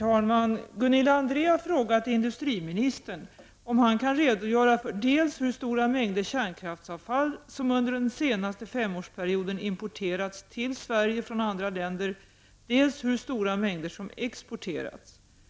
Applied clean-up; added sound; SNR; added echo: none; none; none; none.